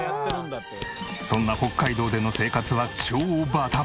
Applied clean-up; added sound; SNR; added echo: none; Scissors; 12 dB; none.